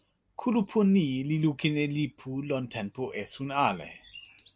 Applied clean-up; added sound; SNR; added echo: none; none; none; none.